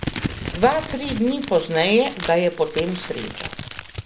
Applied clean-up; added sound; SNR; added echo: none; Crumpling, crinkling; 10 dB; none.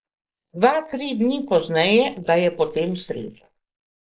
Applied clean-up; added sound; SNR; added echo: neural mask model Resemble Enhance denoiser.